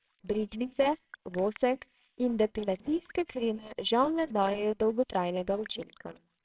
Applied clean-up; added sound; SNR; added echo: neural separator model SepFormer WHAMR!.